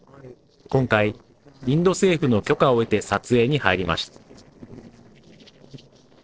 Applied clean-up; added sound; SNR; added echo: neural separator model SepFormer DNS4.